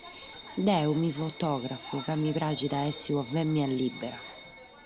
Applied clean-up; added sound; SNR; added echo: none; Bell; 10 dB; none.